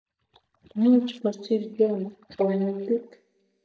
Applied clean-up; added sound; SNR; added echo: neural mask model DeepFilterNet 3.